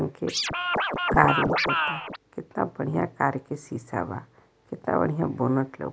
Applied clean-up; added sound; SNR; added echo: none; Scratching (performance technique); -2 dB; none.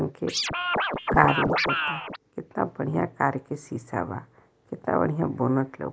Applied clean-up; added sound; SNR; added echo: neural mask model Resemble Enhance denoiser.